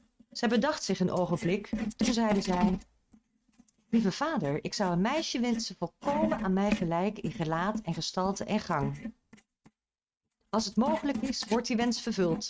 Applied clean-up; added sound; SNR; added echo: neural mask model RNNoise.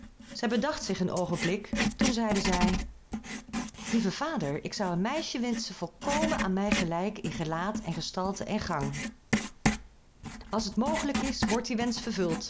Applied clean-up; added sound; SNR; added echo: none; Writing; 3 dB; none.